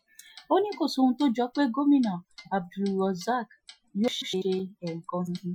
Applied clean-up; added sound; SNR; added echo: classical method Wiener filter.